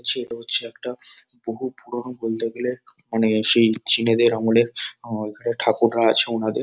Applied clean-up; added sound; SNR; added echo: none; none; none; none.